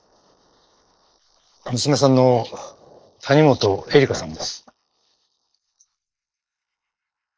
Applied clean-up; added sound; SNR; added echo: neural mask model Resemble Enhance denoiser.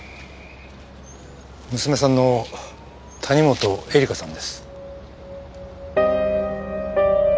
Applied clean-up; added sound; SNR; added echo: none; none; none; none.